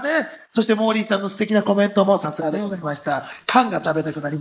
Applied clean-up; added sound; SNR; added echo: neural mask model Resemble Enhance denoiser.